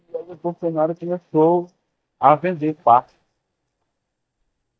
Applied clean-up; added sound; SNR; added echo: neural mask model DeepFilterNet 3.